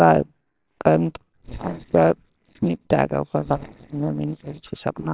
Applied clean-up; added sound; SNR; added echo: neural separator model SepFormer WHAMR!.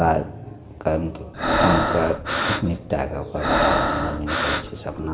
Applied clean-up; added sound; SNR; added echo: none; Breathing; -2 dB; reverberation time 0.7 s.